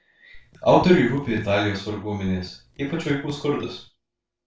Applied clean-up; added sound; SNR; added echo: neural separator model SepFormer DNS4.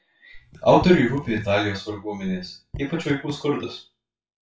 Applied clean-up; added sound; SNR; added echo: classical method WPE with log-MMSE.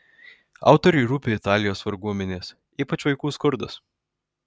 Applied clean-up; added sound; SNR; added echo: none; none; none; none.